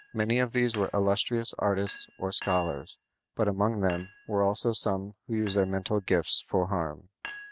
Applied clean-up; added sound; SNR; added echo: none; Chink, clink; 19 dB; none.